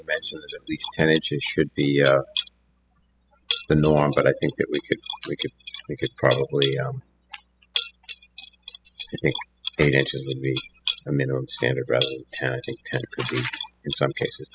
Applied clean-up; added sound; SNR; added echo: classical method spectral subtraction.